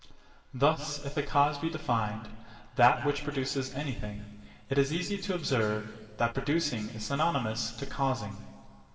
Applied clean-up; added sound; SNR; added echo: none; none; none; reverberation time 2.4 s.